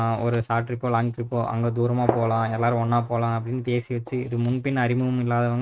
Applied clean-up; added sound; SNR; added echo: neural mask model RNNoise.